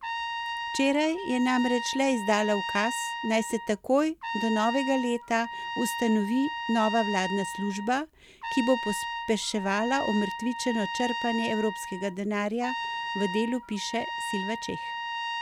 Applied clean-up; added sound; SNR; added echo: none; Trumpet; 6 dB; none.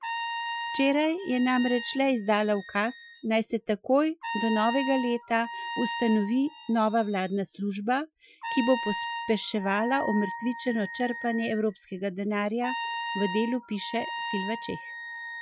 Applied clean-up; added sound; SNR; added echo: classical method Wiener filter.